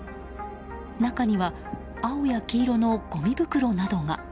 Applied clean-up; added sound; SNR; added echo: none; none; none; none.